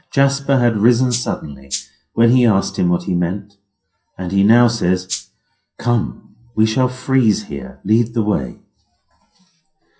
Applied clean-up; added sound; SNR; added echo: classical method WPE with log-MMSE.